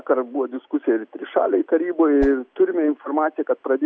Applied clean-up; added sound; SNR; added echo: none; Whoosh, swoosh, swish; 12 dB; none.